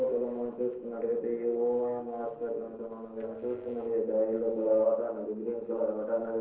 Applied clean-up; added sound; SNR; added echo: neural separator model SepFormer DNS4.